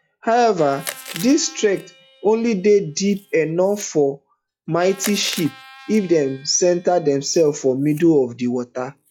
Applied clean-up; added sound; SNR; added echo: classical method log-MMSE.